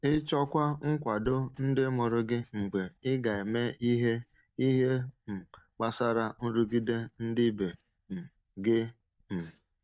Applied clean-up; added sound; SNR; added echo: neural mask model DeepFilterNet 3.